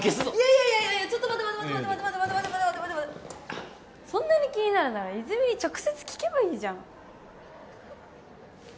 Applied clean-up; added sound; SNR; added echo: none; none; none; none.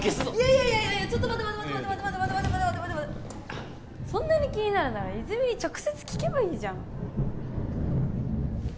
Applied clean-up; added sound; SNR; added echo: none; Thunder; 3 dB; none.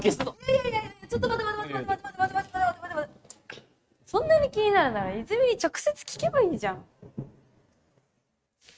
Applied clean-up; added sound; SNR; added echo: neural mask model RNNoise.